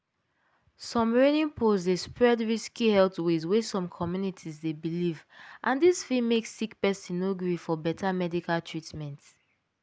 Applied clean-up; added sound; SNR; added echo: none; none; none; none.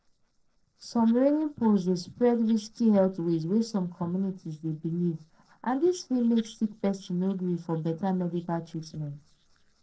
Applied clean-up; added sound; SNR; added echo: neural separator model SepFormer DNS4.